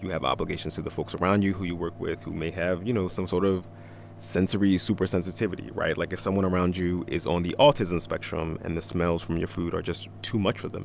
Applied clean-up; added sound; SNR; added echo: none; Mechanical fan; 17 dB; none.